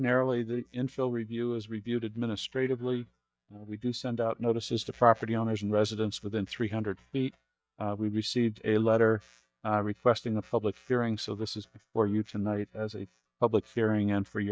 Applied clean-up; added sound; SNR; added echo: neural mask model DeepFilterNet 3.